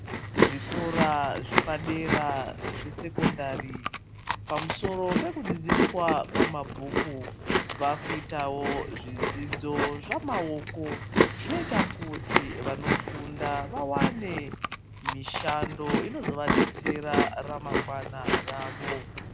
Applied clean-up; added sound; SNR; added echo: none; Chewing, mastication; -3 dB; none.